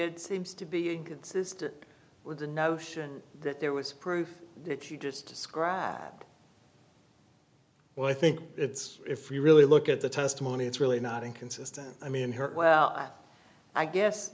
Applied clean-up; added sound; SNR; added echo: none; none; none; none.